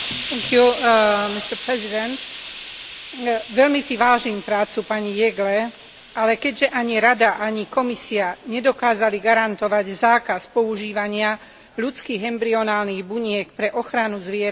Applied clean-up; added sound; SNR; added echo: none; Hiss; 13 dB; none.